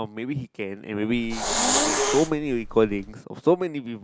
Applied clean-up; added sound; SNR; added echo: none; Hiss; 0 dB; none.